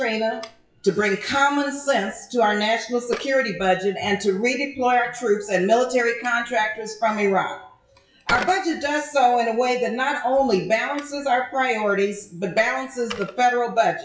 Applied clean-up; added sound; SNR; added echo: classical method WPE with log-MMSE.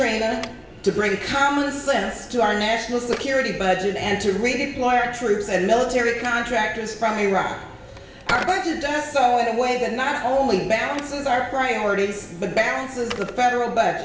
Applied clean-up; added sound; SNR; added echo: none; Telephone; 20 dB; reverberation time 0.7 s.